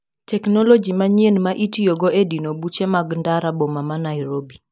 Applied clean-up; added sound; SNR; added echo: none; none; none; none.